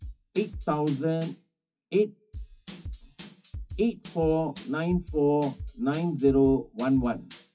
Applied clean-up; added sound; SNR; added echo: classical method WPE with log-MMSE.